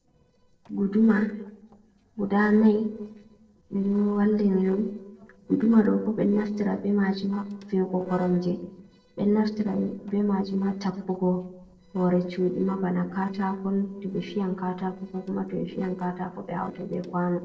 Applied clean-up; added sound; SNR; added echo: neural separator model SepFormer DNS4.